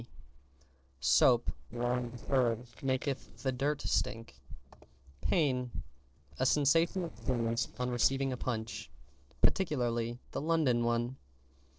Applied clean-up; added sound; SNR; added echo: neural separator model SepFormer DNS4.